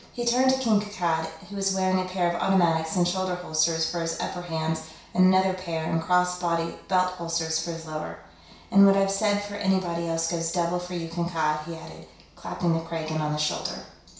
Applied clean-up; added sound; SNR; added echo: none; none; none; reverberation time 0.6 s.